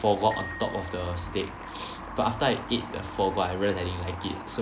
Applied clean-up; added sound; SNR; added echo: none; Glockenspiel + Applause / Cheering; 15 dB; none.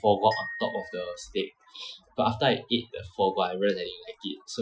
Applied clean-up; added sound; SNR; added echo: classical method Wiener filter.